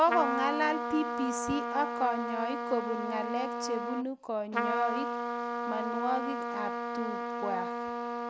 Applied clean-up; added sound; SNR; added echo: none; Trumpet; 1 dB; none.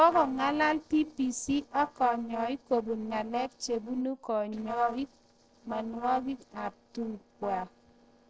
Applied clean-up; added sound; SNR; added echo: neural separator model SepFormer DNS4.